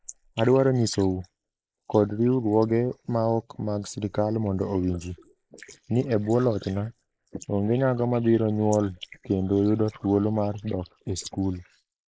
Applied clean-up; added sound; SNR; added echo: neural mask model Resemble Enhance denoiser.